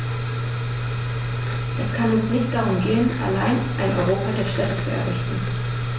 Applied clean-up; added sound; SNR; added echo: none; none; none; none.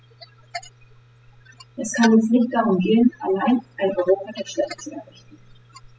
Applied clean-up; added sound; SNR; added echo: classical method spectral subtraction.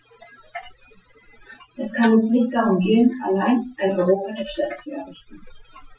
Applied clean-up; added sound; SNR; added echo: classical method Wiener filter.